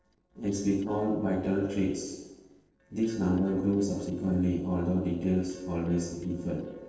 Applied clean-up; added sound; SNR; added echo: neural separator model SepFormer DNS4.